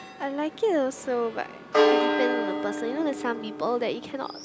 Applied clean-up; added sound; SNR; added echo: none; Church bell; -1 dB; none.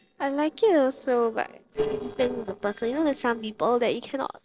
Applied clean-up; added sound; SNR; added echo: neural separator model SepFormer DNS4.